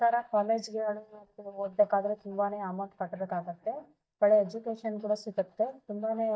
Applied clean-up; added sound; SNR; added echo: neural mask model DeepFilterNet 3.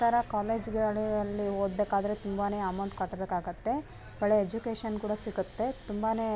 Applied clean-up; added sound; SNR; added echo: none; none; none; none.